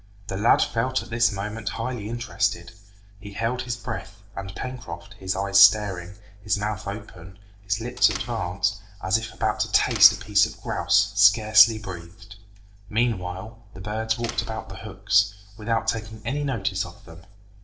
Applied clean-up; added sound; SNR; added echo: neural separator model SepFormer DNS4.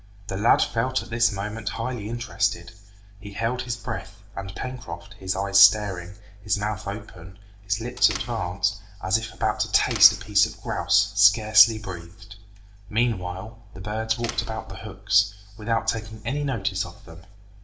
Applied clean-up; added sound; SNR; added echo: none; Door; 15 dB; reverberation time 0.9 s.